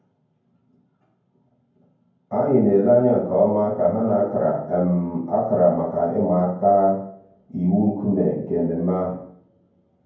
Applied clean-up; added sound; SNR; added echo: none; none; none; reverberation time 0.9 s.